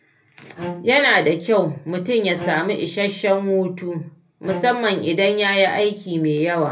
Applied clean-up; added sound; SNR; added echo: none; Bowed string instrument; 14 dB; reverberation time 0.3 s.